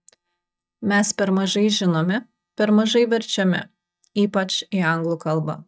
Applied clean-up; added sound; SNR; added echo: neural mask model DeepFilterNet 3.